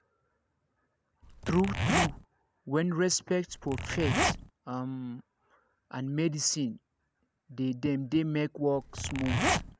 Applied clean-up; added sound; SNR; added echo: none; Zipper (clothing); -1 dB; none.